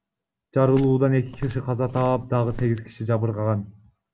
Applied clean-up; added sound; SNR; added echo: none; Walk, footsteps; 16 dB; none.